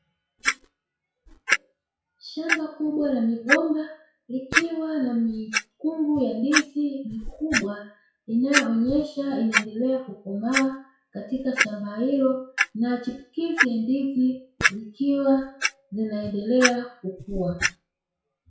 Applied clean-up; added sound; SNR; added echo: classical method WPE with log-MMSE.